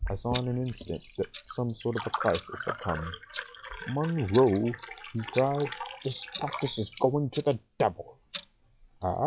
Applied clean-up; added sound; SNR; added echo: classical method log-MMSE.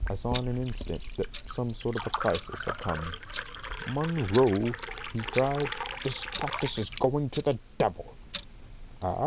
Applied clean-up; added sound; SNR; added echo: none; Clock + Liquid; 7 dB; none.